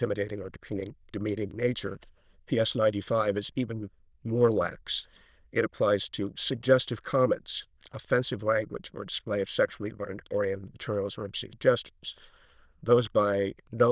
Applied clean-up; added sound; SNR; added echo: neural diffusion model UNIVERSE++.